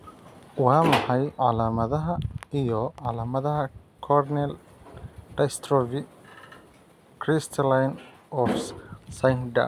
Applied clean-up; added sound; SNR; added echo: none; none; none; none.